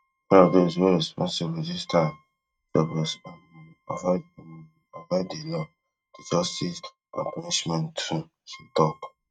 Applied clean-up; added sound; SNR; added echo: neural mask model RNNoise.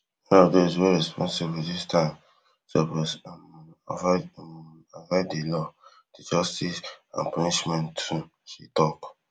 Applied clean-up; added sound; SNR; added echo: none; none; none; none.